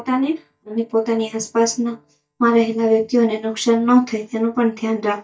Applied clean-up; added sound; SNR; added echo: neural mask model DeepFilterNet 3.